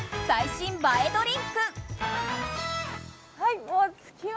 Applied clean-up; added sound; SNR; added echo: none; none; none; none.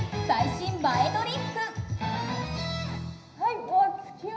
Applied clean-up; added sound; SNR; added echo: none; none; none; reverberation time 0.9 s.